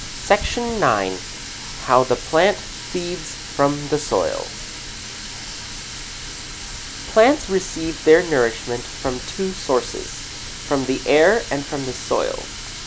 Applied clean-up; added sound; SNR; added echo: none; Water tap, faucet; 10 dB; none.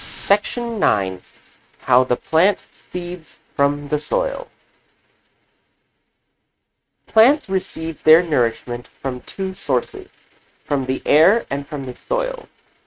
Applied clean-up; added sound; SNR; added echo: neural mask model RNNoise.